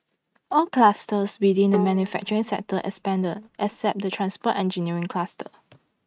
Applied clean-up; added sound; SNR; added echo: neural mask model RNNoise.